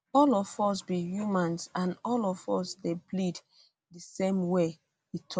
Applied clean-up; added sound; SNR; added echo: none; none; none; none.